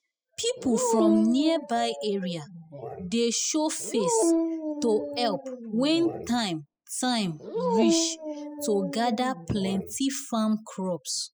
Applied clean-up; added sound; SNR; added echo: classical method spectral subtraction.